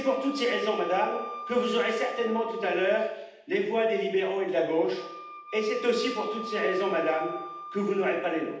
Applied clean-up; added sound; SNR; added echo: none; Wind instrument, woodwind instrument; 13 dB; reverberation time 0.8 s.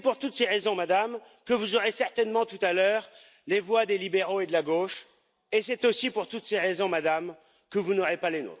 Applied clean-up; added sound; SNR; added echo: none; none; none; none.